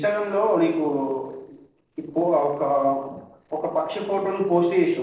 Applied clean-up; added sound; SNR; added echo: neural separator model SepFormer DNS4.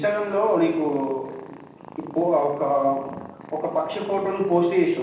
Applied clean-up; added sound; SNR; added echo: none; Purr; 19 dB; reverberation time 0.9 s.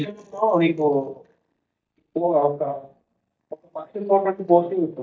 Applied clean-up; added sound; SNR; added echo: neural mask model DeepFilterNet 3.